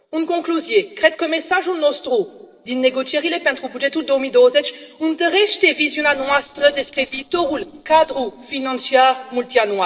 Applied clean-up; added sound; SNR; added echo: neural separator model SepFormer DNS4.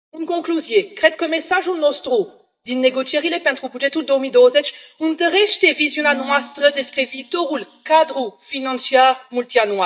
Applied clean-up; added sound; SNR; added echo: neural mask model DeepFilterNet 3.